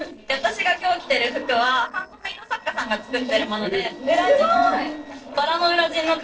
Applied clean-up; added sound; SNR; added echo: neural separator model SepFormer DNS4.